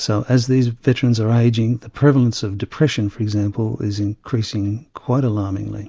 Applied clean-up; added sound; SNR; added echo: none; none; none; none.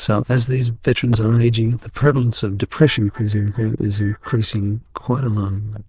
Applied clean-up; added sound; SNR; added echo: neural diffusion model UNIVERSE++.